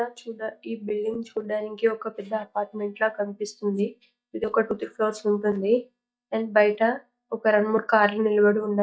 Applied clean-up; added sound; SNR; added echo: neural mask model DeepFilterNet 3.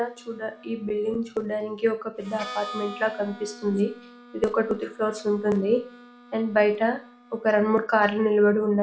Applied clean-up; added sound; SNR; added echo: none; Harmonica; 19 dB; reverberation time 0.4 s.